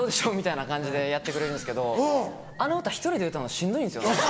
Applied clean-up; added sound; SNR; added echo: none; Chirp, tweet; 19 dB; none.